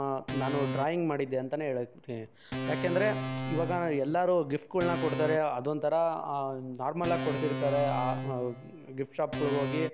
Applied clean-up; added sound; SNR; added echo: none; Organ; 6 dB; none.